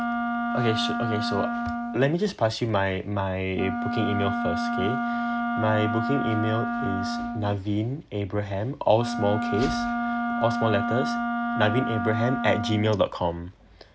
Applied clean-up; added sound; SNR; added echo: none; Wind instrument, woodwind instrument; 2 dB; none.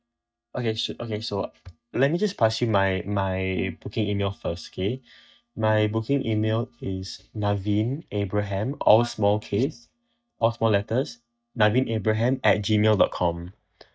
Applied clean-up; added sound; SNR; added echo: neural mask model DeepFilterNet 3.